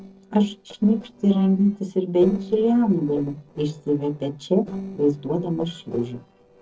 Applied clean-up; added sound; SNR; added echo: neural separator model SepFormer DNS4.